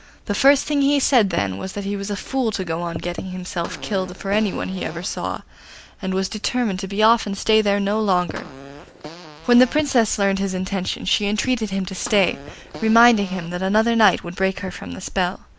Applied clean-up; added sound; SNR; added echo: none; Fart; 17 dB; none.